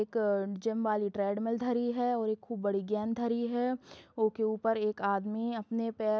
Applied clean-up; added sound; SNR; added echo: none; none; none; none.